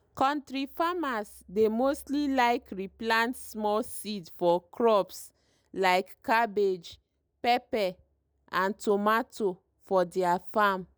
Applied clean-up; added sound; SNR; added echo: none; none; none; none.